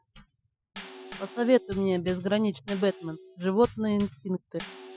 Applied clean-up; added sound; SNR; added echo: classical method Wiener filter.